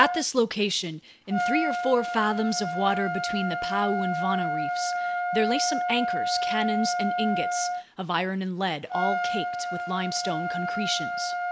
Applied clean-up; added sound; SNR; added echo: none; Trumpet; 1 dB; none.